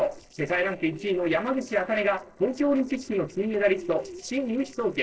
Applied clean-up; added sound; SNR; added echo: neural separator model SepFormer DNS4.